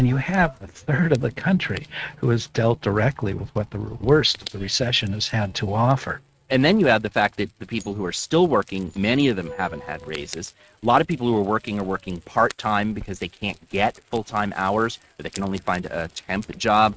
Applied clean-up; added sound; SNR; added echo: neural mask model RNNoise.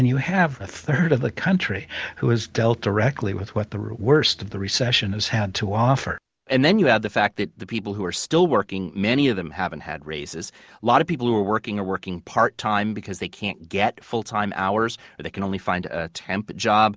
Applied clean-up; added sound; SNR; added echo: none; none; none; none.